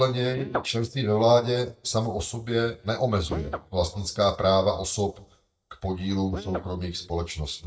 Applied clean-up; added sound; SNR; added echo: neural mask model DeepFilterNet 3.